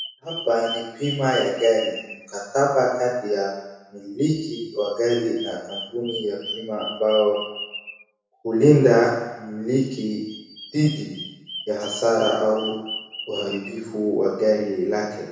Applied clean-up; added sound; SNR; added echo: none; Bird vocalization, bird call, bird song; 15 dB; reverberation time 1.0 s.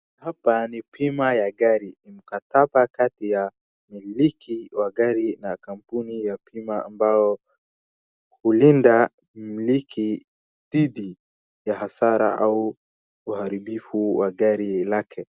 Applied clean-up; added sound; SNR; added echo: none; none; none; none.